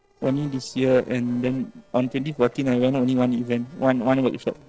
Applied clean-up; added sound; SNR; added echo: neural separator model SepFormer DNS4.